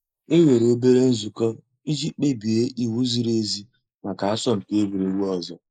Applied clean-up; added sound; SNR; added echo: neural mask model Resemble Enhance denoiser.